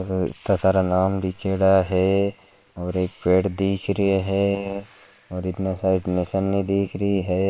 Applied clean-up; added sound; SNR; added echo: neural separator model SepFormer WHAM!.